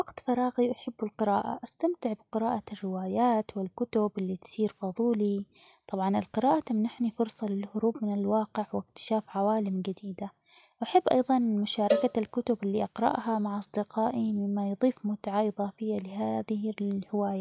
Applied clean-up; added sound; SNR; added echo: none; Cowbell; 6 dB; none.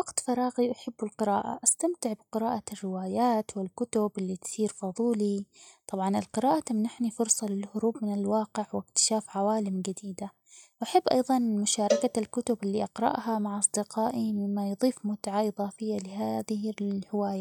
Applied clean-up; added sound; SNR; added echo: neural mask model DeepFilterNet 3.